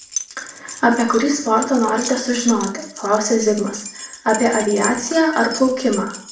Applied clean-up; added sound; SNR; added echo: none; Keys jangling; 13 dB; reverberation time 0.5 s.